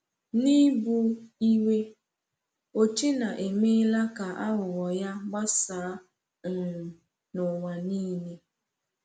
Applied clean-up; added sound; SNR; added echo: none; none; none; none.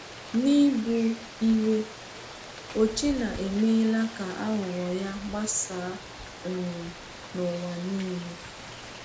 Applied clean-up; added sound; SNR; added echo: none; Rain; 14 dB; none.